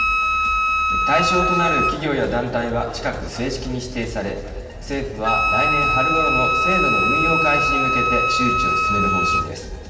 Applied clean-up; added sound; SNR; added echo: none; Wind instrument, woodwind instrument; -3 dB; reverberation time 2.4 s.